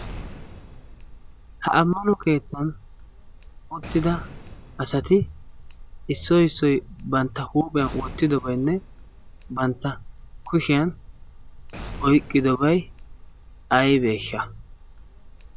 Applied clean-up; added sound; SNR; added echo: none; Boom + Tick; 15 dB; none.